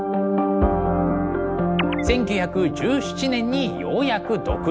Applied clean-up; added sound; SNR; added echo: none; none; none; none.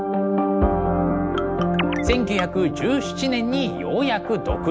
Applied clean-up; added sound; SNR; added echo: none; Marimba, xylophone; 14 dB; none.